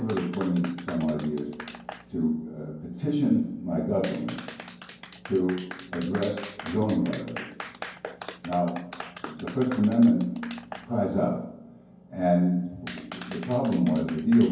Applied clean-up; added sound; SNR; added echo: none; Clapping; 15 dB; reverberation time 0.9 s.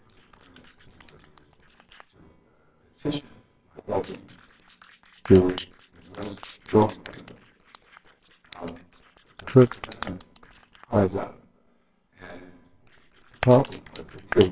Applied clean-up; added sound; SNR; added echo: neural separator model SepFormer WHAMR!.